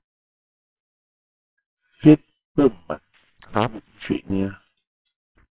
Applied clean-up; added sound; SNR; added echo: neural separator model SepFormer WHAMR!.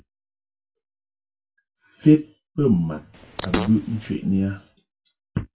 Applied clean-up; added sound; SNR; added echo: none; Fart; 6 dB; reverberation time 0.1 s.